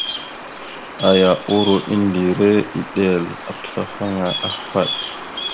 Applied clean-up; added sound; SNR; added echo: none; Bird vocalization, bird call, bird song; 9 dB; none.